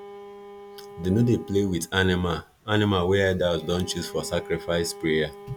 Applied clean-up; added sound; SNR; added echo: none; Bowed string instrument; 18 dB; none.